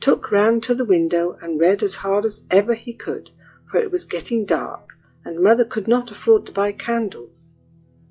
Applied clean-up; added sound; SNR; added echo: classical method log-MMSE.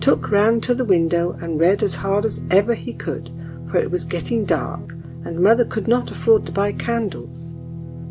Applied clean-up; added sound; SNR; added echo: none; Guitar; 10 dB; none.